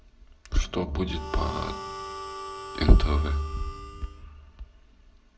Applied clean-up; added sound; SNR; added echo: none; Harmonica; 12 dB; reverberation time 0.3 s.